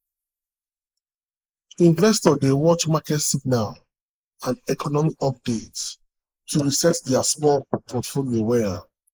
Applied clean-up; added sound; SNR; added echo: neural mask model Resemble Enhance denoiser.